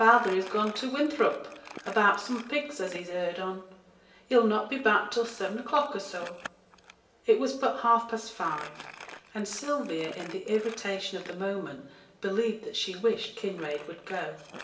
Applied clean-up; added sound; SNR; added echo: none; Crumpling, crinkling; 20 dB; reverberation time 0.9 s.